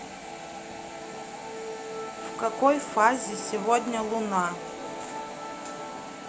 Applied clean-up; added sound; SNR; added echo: none; Musical instrument; 10 dB; none.